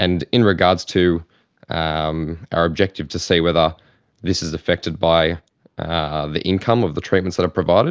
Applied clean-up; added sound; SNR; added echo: none; none; none; none.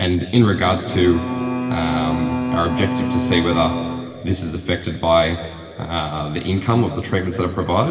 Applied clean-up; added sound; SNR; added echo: none; Bowed string instrument; 3 dB; reverberation time 2.5 s.